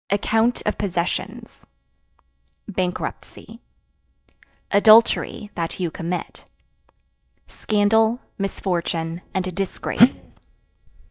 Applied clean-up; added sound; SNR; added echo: neural mask model DeepFilterNet 3.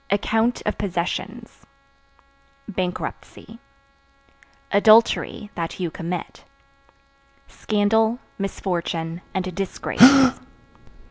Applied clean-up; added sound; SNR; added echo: none; Gasp; -4 dB; none.